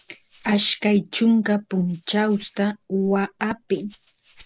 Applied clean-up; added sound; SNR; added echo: none; Rattle (instrument); 20 dB; none.